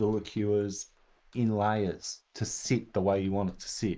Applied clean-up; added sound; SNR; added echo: neural mask model Resemble Enhance denoiser.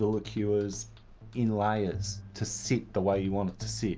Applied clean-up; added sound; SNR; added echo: none; none; none; none.